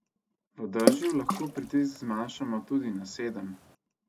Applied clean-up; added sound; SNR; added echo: none; Water / Splash, splatter; 0 dB; none.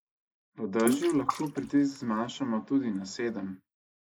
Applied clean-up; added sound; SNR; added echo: neural mask model Resemble Enhance denoiser.